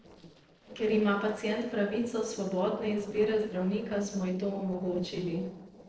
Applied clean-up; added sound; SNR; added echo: neural separator model SepFormer DNS4.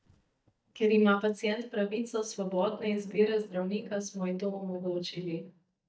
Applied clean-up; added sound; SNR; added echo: neural mask model DeepFilterNet 3.